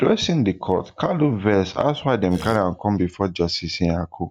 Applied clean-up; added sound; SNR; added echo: none; Burping, eructation; 14 dB; none.